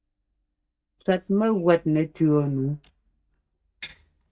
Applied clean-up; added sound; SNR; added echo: neural mask model DeepFilterNet 3.